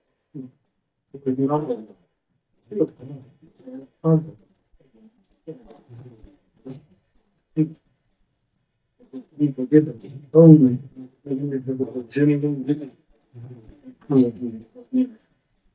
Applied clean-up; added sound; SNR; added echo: neural mask model DeepFilterNet 3.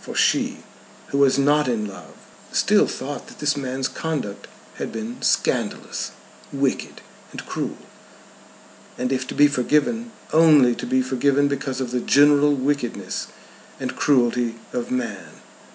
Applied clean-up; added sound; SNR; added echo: none; none; none; none.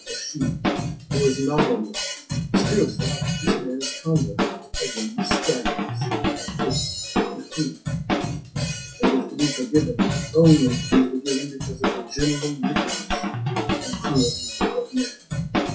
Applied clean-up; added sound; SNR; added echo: classical method WPE with log-MMSE.